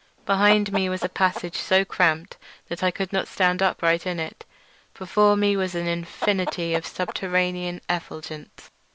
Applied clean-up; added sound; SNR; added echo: none; Chicken, rooster; 10 dB; none.